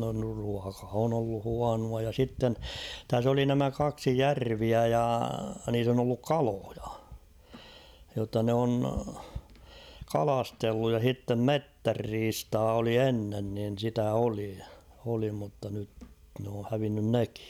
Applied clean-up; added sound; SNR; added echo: none; none; none; none.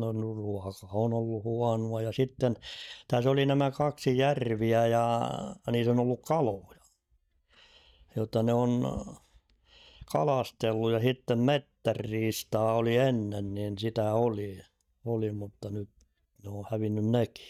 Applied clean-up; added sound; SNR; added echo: neural mask model DeepFilterNet 3.